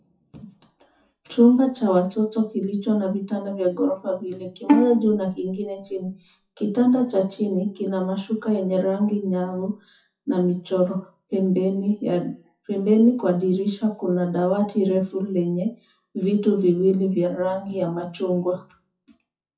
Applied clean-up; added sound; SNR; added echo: classical method WPE with log-MMSE.